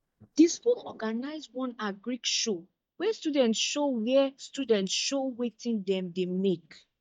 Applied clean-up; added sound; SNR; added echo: neural mask model DeepFilterNet 3.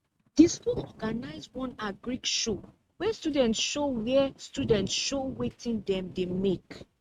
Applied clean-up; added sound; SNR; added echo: neural mask model RNNoise.